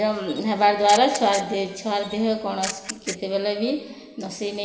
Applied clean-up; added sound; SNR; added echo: none; Camera; 13 dB; reverberation time 1.7 s.